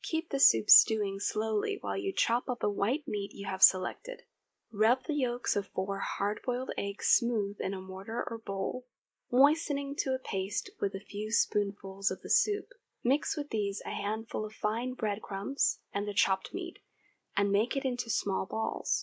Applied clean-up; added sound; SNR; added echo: neural mask model Resemble Enhance denoiser.